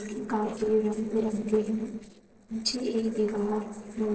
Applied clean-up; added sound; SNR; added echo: neural separator model SepFormer DNS4.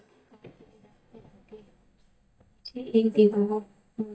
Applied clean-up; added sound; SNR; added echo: neural mask model DeepFilterNet 3.